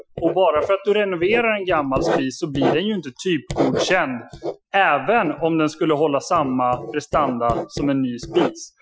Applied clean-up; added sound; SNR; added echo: classical method Wiener filter.